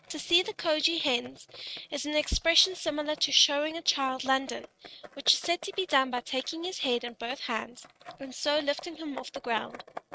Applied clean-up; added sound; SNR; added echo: neural mask model RNNoise.